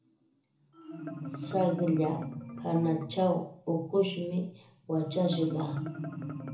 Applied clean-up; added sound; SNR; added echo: none; Marimba, xylophone; 10 dB; reverberation time 0.6 s.